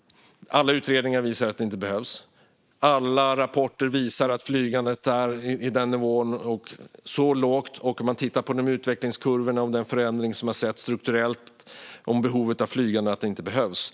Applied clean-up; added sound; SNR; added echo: neural mask model Resemble Enhance denoiser.